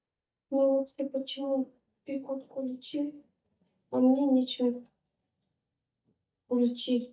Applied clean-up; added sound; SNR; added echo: neural mask model DeepFilterNet 3.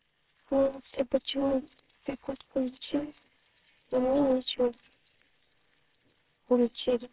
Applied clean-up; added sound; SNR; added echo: neural separator model SepFormer WHAMR!.